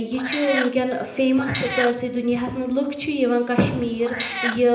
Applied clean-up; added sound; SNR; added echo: none; Meow; 7 dB; reverberation time 0.9 s.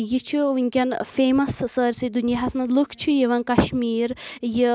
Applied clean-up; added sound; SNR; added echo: none; none; none; none.